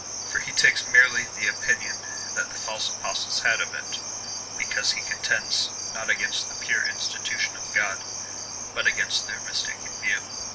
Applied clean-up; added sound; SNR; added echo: none; Cricket; 6 dB; reverberation time 0.2 s.